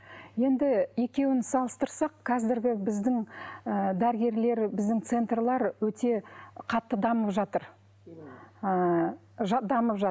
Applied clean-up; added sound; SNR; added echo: none; none; none; none.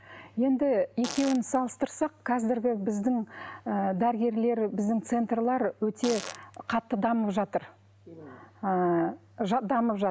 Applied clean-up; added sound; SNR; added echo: none; Fart; 12 dB; none.